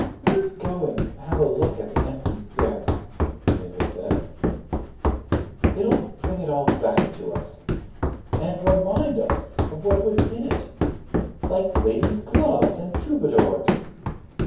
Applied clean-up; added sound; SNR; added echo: none; Run; -1 dB; reverberation time 0.6 s.